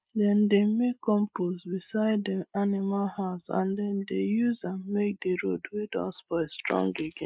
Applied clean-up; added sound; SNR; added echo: neural mask model Resemble Enhance denoiser.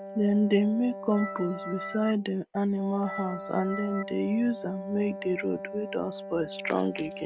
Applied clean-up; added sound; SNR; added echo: none; Organ + Wind instrument, woodwind instrument; 11 dB; none.